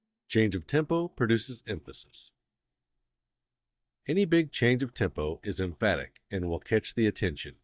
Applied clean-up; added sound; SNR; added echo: neural mask model DeepFilterNet 3.